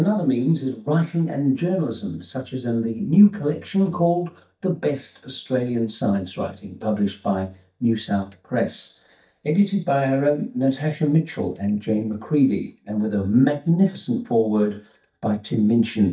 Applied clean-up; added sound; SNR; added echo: neural mask model DeepFilterNet 3.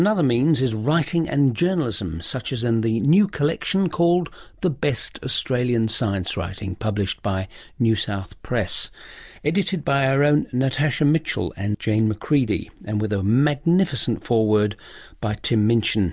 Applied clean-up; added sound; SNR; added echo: none; none; none; none.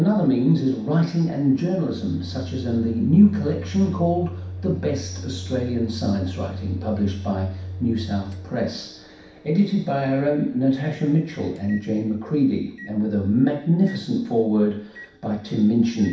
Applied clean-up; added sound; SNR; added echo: none; Microwave oven; 13 dB; reverberation time 0.6 s.